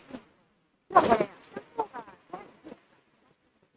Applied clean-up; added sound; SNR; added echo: neural mask model RNNoise.